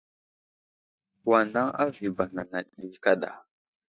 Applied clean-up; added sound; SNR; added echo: neural mask model DeepFilterNet 3.